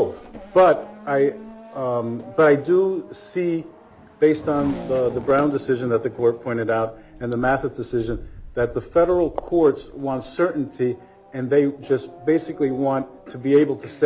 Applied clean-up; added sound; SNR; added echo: none; Fireworks + Race car, auto racing / Accelerating, revving, vroom; 19 dB; none.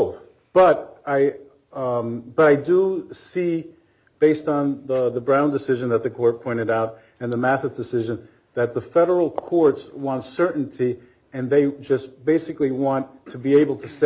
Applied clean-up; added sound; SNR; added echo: none; none; none; none.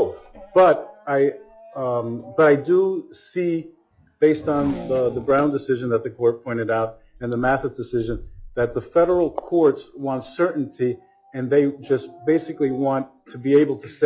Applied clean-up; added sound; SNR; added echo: classical method log-MMSE.